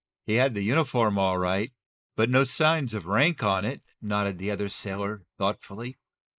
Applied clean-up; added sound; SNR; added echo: neural mask model Resemble Enhance denoiser.